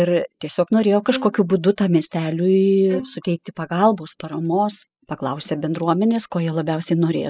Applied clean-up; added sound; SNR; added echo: classical method spectral subtraction.